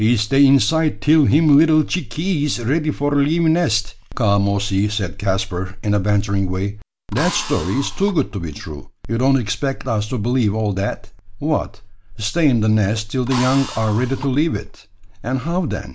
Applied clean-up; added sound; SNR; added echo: none; Drill; 13 dB; none.